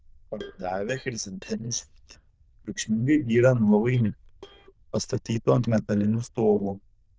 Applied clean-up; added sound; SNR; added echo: neural diffusion model UNIVERSE++.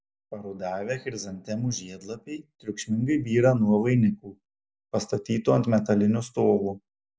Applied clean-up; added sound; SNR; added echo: none; none; none; none.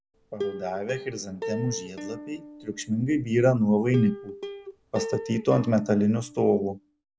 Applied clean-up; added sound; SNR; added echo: none; Plucked string instrument; 11 dB; none.